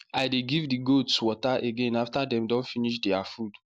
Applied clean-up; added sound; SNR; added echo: none; none; none; none.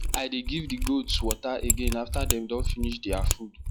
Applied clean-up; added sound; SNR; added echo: classical method log-MMSE.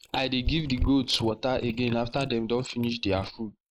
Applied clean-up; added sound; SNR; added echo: neural mask model Resemble Enhance denoiser.